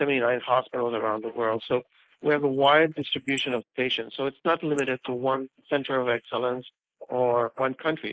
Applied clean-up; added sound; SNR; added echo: neural mask model Resemble Enhance denoiser.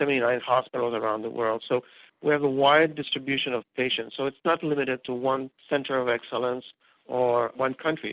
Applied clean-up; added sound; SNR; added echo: none; none; none; none.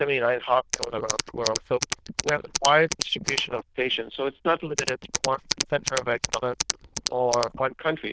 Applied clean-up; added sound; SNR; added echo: neural diffusion model UNIVERSE++.